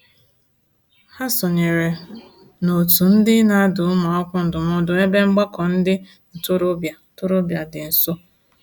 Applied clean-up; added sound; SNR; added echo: none; none; none; none.